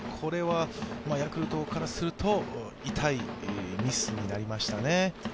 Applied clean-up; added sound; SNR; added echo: none; none; none; none.